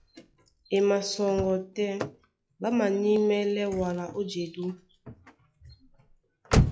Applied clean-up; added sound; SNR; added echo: classical method log-MMSE.